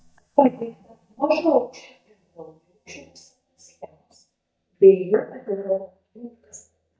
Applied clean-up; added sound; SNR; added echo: neural mask model DeepFilterNet 3.